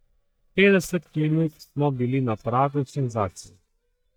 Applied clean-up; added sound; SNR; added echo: neural mask model DeepFilterNet 3.